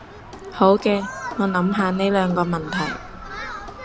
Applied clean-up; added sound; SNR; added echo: none; Human group actions; 11 dB; none.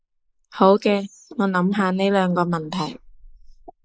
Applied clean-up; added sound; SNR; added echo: neural mask model Resemble Enhance denoiser.